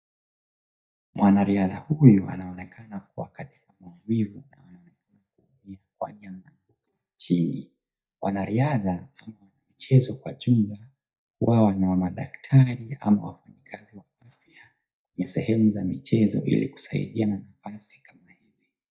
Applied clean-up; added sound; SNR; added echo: neural mask model DeepFilterNet 3.